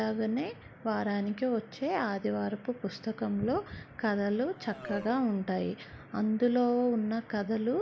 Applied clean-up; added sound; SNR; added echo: none; Race car, auto racing; 16 dB; none.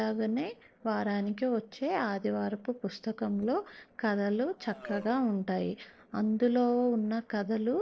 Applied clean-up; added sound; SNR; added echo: neural separator model SepFormer DNS4.